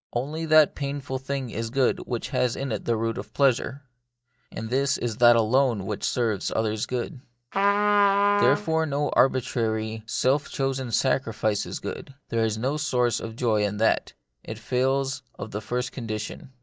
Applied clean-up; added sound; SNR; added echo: neural mask model DeepFilterNet 3.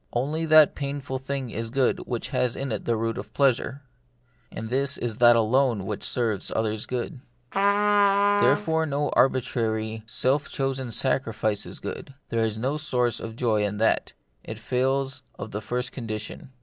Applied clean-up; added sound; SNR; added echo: none; Trumpet; -1 dB; none.